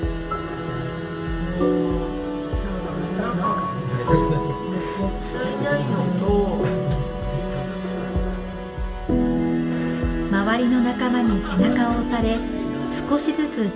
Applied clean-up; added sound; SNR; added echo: none; none; none; reverberation time 1.0 s.